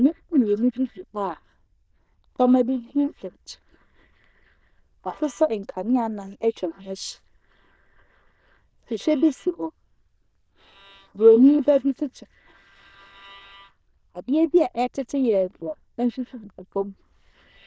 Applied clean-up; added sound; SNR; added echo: neural diffusion model UNIVERSE++.